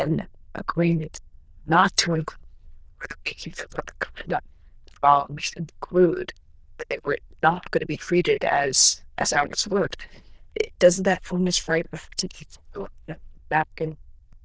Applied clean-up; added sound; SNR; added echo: neural diffusion model UNIVERSE++.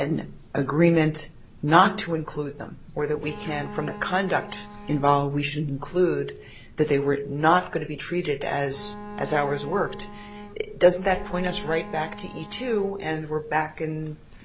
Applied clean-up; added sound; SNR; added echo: none; Bowed string instrument; 15 dB; none.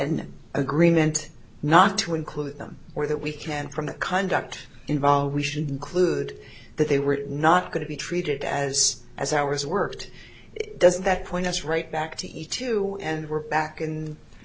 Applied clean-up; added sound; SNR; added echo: none; none; none; none.